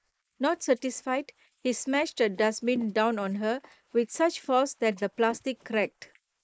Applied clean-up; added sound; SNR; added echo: neural mask model Resemble Enhance denoiser.